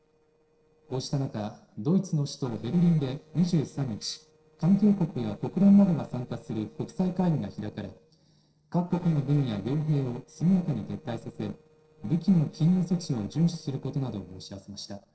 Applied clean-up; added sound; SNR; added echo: neural separator model SepFormer DNS4.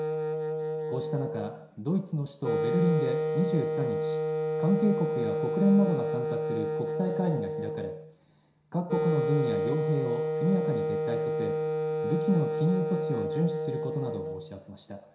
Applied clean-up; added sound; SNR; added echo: none; Wind instrument, woodwind instrument; 0 dB; reverberation time 0.7 s.